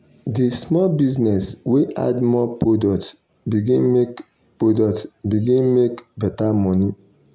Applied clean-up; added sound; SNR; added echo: none; none; none; none.